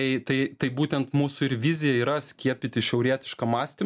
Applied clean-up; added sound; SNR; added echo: none; none; none; none.